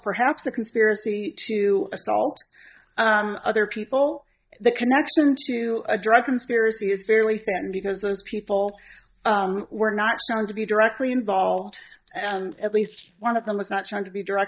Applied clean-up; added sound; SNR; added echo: neural mask model DeepFilterNet 3.